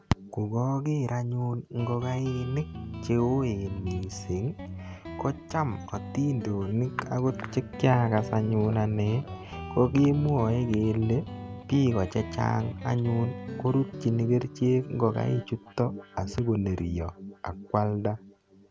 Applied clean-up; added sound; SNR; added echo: none; Guitar; 12 dB; none.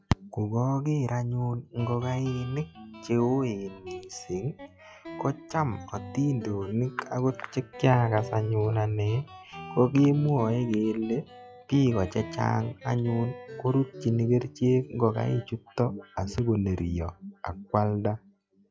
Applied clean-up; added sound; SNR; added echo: classical method log-MMSE.